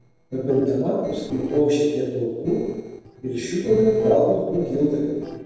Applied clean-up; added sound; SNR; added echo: neural separator model SepFormer DNS4.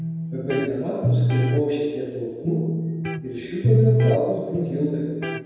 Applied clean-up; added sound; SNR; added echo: none; Electric guitar; -2 dB; reverberation time 1.2 s.